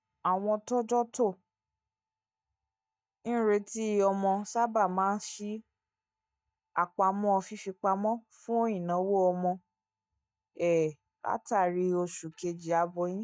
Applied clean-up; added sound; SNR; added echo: neural mask model DeepFilterNet 3.